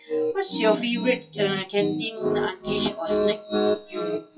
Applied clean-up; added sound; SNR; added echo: classical method WPE with log-MMSE.